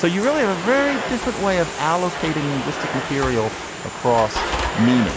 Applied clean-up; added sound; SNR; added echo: none; Domestic sounds, home sounds; 6 dB; none.